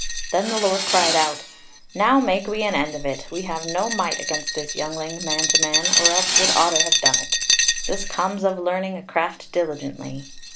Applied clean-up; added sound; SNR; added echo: none; Glass + Tools; 0 dB; none.